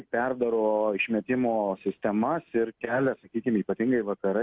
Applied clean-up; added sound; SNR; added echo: none; none; none; none.